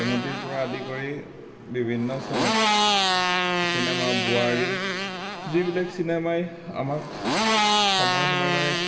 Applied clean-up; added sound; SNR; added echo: none; Motorcycle; -3 dB; reverberation time 1.9 s.